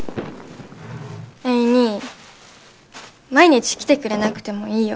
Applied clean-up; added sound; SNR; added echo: none; Fireworks; 17 dB; none.